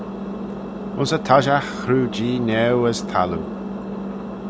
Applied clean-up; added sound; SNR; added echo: none; Engine; 7 dB; none.